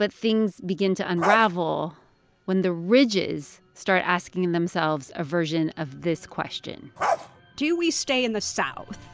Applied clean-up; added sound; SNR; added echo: none; Bark; 5 dB; none.